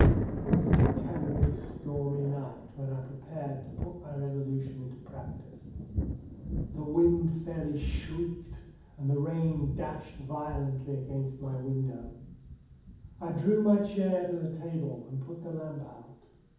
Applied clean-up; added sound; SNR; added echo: none; Thunder; 1 dB; reverberation time 1.2 s.